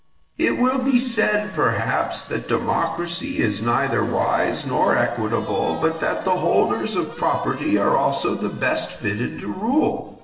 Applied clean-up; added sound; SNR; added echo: neural separator model SepFormer DNS4.